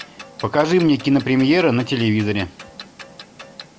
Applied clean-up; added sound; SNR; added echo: none; Clock; 20 dB; none.